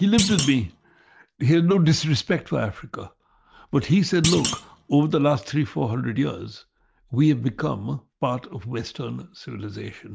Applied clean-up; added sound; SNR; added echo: none; Thump, thud; 6 dB; none.